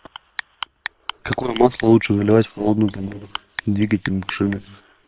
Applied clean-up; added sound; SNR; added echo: neural separator model SepFormer WHAM!.